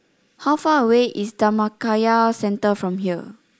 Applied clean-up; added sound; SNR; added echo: neural mask model Resemble Enhance denoiser.